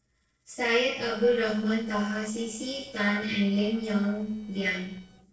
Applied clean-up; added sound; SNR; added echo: neural separator model SepFormer DNS4.